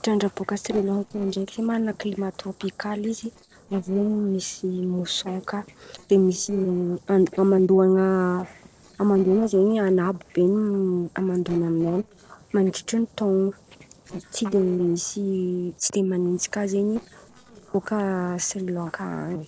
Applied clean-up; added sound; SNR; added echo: neural separator model SepFormer DNS4.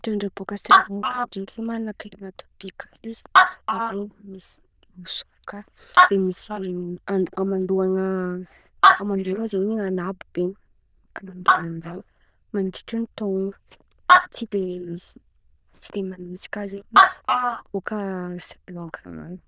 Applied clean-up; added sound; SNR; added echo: neural diffusion model UNIVERSE++.